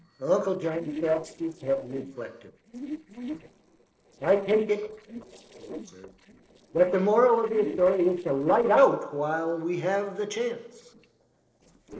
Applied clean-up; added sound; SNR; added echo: neural separator model SepFormer DNS4.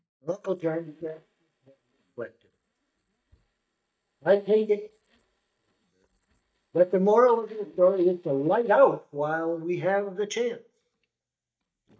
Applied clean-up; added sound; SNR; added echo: neural mask model DeepFilterNet 3.